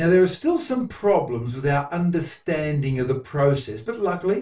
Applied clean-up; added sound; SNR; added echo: none; none; none; reverberation time 0.2 s.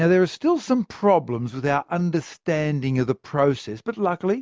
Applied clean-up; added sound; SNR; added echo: none; none; none; none.